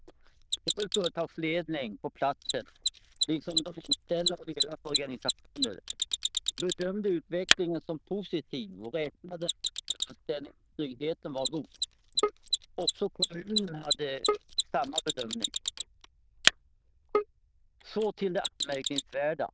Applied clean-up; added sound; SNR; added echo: neural diffusion model UNIVERSE++.